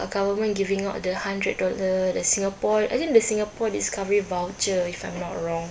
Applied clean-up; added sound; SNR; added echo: none; none; none; none.